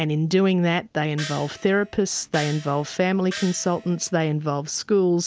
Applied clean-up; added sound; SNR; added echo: none; Gong; 15 dB; none.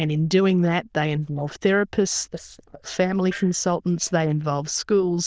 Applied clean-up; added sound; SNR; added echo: neural diffusion model UNIVERSE++.